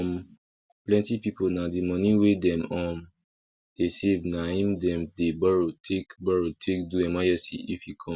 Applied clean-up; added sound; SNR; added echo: none; none; none; none.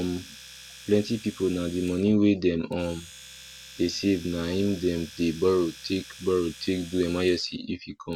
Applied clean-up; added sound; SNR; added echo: none; Domestic sounds, home sounds; 19 dB; none.